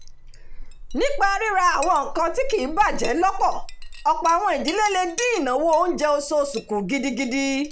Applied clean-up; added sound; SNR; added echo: none; Chink, clink; 9 dB; none.